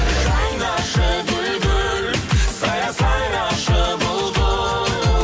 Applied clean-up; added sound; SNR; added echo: none; none; none; none.